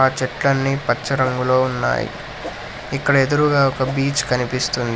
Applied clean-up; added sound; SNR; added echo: none; Whoosh, swoosh, swish; 16 dB; none.